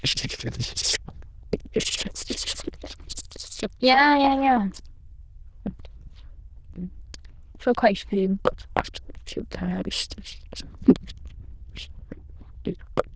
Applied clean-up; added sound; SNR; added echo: neural diffusion model UNIVERSE++.